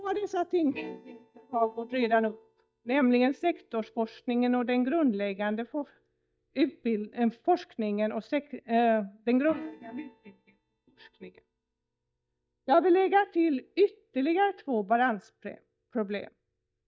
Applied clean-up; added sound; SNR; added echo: neural mask model DeepFilterNet 3.